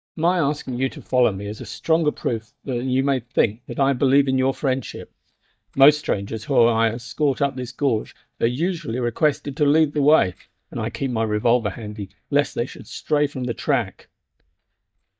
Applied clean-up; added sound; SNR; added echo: neural mask model DeepFilterNet 3.